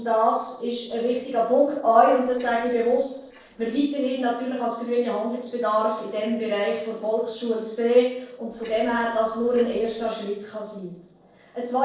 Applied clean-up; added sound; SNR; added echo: neural separator model SepFormer DNS4.